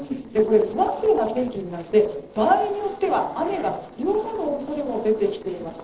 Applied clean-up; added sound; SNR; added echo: neural separator model SepFormer DNS4.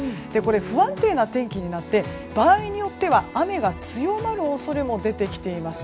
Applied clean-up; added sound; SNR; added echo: none; none; none; none.